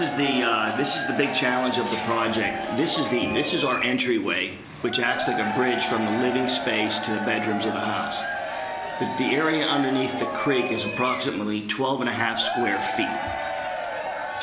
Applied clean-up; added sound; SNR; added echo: none; Crowd / Cheering; 4 dB; none.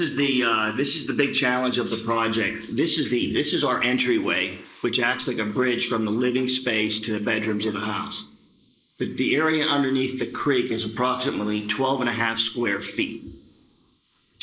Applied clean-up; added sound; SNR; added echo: neural mask model Resemble Enhance denoiser.